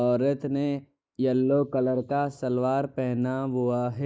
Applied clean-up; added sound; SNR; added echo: neural mask model Resemble Enhance denoiser.